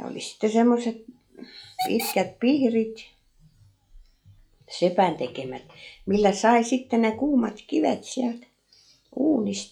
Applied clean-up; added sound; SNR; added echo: classical method log-MMSE.